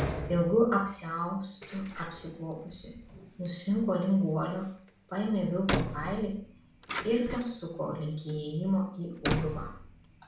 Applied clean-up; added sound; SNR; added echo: none; Door; 8 dB; reverberation time 0.5 s.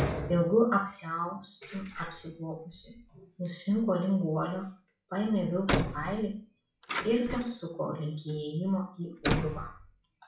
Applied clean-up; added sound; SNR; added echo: classical method WPE with log-MMSE.